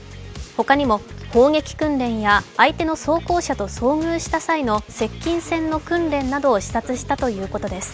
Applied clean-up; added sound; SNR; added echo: none; none; none; none.